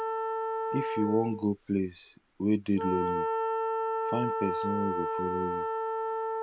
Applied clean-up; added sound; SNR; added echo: none; Wind instrument, woodwind instrument; -1 dB; none.